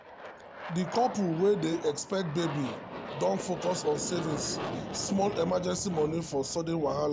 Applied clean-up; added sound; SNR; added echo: none; Aircraft; 9 dB; none.